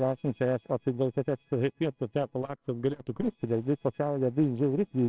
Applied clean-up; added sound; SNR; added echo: neural separator model SepFormer WHAMR!.